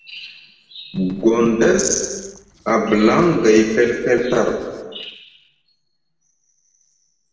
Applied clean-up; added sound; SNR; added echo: neural separator model SepFormer DNS4.